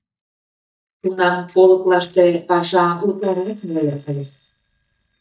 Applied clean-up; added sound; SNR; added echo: neural mask model DeepFilterNet 3.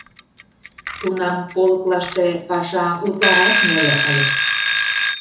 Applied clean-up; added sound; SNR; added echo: none; Alarm / Clock; 0 dB; reverberation time 0.6 s.